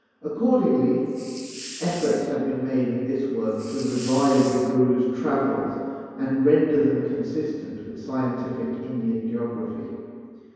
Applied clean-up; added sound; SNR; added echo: none; Hiss; 16 dB; reverberation time 2.2 s.